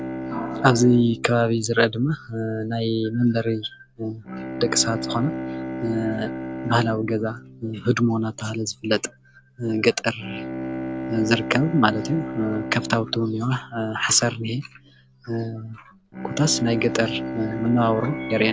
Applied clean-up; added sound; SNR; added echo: none; Bowed string instrument; 9 dB; none.